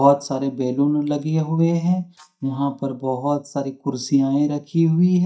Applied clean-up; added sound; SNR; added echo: neural mask model DeepFilterNet 3.